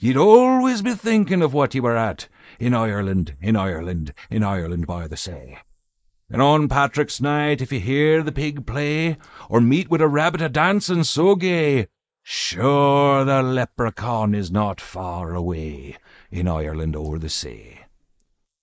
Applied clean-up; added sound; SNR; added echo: neural mask model Resemble Enhance denoiser.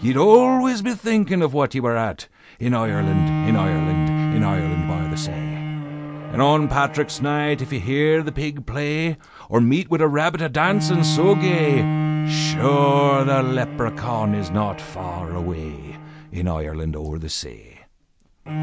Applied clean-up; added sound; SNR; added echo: none; Bowed string instrument; 5 dB; none.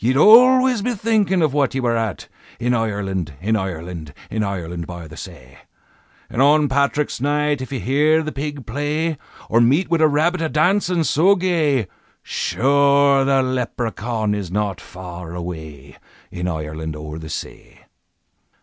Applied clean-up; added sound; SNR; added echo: none; none; none; none.